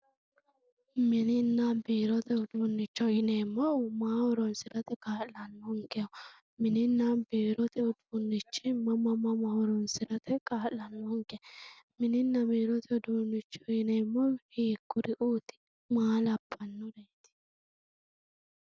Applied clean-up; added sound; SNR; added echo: none; none; none; none.